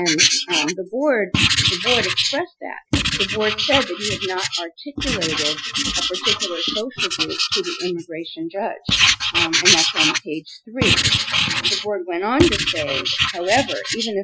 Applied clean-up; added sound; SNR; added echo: classical method Wiener filter.